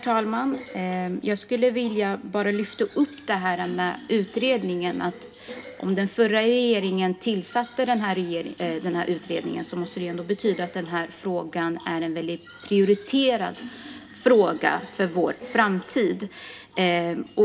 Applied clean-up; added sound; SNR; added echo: none; Fill (with liquid); 20 dB; reverberation time 0.3 s.